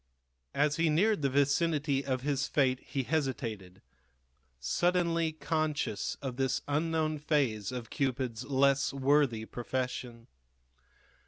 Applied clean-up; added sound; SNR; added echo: none; none; none; none.